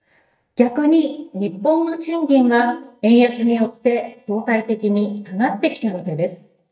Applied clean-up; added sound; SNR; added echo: neural mask model DeepFilterNet 3.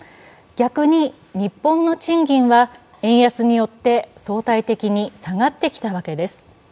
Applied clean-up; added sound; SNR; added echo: none; none; none; none.